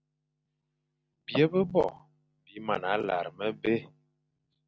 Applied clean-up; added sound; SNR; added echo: none; none; none; none.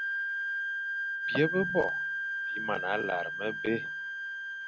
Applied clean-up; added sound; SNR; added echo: none; Wind instrument, woodwind instrument; 0 dB; none.